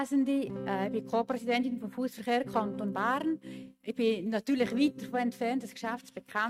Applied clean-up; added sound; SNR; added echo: neural mask model RNNoise.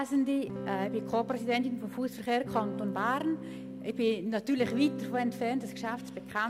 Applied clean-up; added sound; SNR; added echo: none; Electric guitar / Strum; 8 dB; none.